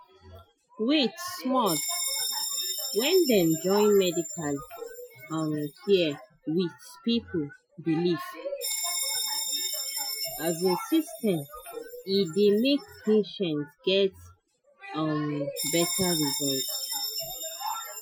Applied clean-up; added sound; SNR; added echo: classical method Wiener filter.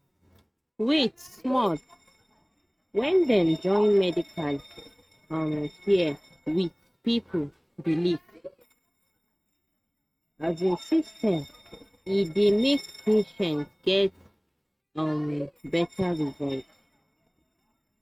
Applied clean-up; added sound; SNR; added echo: neural mask model RNNoise.